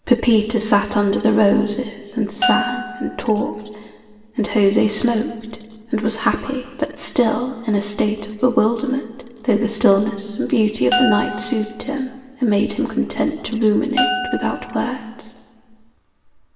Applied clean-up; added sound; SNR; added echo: none; Glass; 8 dB; reverberation time 2.0 s.